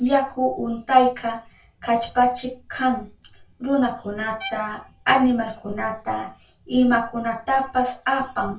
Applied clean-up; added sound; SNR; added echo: none; Bowed string instrument; 19 dB; reverberation time 0.2 s.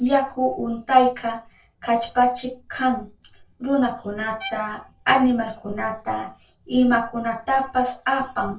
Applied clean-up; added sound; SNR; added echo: neural separator model SepFormer DNS4.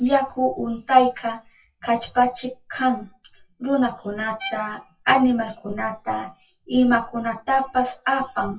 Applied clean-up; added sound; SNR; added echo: classical method WPE with log-MMSE.